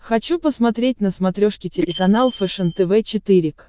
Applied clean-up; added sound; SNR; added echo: neural diffusion model UNIVERSE++.